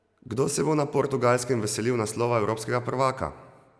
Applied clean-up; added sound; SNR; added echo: none; none; none; none.